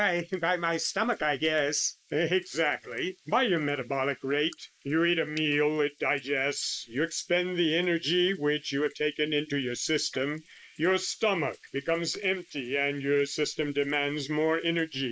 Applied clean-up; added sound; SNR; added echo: neural mask model Resemble Enhance denoiser.